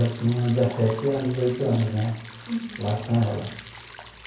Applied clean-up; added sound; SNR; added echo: none; Liquid; 18 dB; reverberation time 0.6 s.